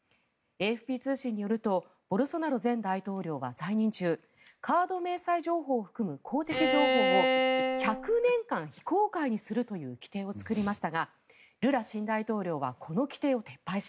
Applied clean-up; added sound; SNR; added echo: none; Bowed string instrument; -3 dB; none.